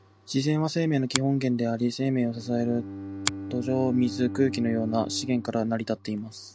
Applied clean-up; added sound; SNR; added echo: none; Bowed string instrument + Finger snapping; 10 dB; none.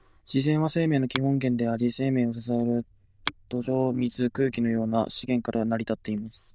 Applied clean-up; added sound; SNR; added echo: neural diffusion model UNIVERSE++.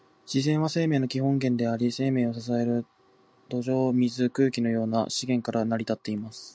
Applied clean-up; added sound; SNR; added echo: none; none; none; none.